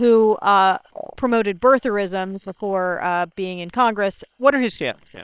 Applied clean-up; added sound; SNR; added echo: neural separator model SepFormer WHAM!.